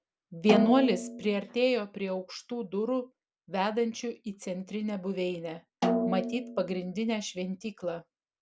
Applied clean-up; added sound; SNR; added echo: none; Snare drum; 4 dB; none.